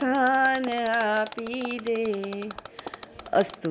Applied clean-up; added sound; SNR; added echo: none; Mechanisms; 14 dB; none.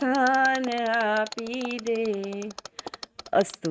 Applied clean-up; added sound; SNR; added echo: neural mask model RNNoise.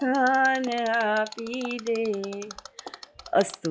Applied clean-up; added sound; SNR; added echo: classical method log-MMSE.